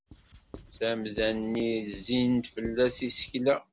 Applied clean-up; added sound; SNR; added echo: none; Writing; 18 dB; none.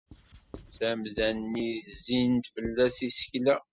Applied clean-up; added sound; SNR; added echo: classical method spectral subtraction.